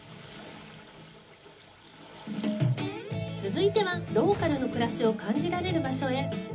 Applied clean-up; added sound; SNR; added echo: none; Boom; 16 dB; reverberation time 0.4 s.